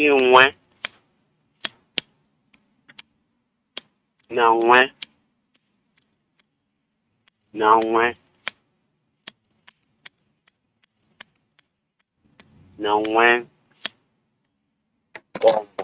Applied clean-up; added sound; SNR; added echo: neural mask model RNNoise.